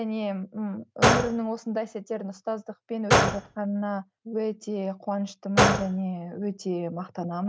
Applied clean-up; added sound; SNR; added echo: none; Gunshot, gunfire; -2 dB; none.